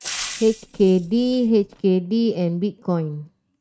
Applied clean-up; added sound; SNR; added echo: neural mask model RNNoise.